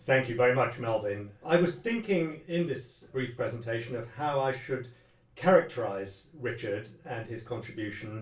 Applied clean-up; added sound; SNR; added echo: none; none; none; reverberation time 0.2 s.